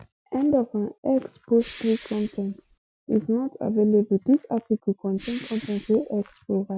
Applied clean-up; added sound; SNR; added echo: none; Respiratory sounds; 14 dB; none.